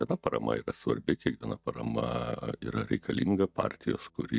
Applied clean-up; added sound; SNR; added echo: neural mask model DeepFilterNet 3.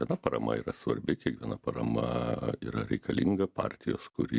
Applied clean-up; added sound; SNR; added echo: none; none; none; none.